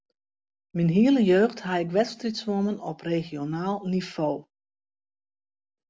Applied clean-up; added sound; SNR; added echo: none; none; none; none.